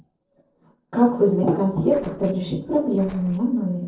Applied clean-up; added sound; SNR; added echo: neural separator model SepFormer DNS4.